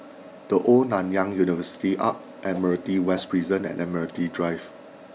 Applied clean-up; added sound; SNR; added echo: none; Whoosh, swoosh, swish; 18 dB; none.